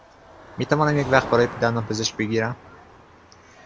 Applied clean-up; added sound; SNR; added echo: none; Motor vehicle (road); 14 dB; none.